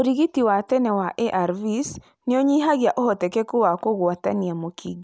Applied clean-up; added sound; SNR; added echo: none; none; none; none.